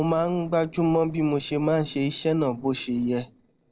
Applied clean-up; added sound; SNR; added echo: neural separator model SepFormer DNS4.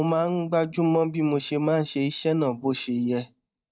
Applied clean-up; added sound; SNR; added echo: neural mask model DeepFilterNet 3.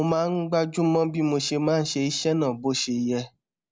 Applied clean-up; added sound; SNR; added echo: none; none; none; none.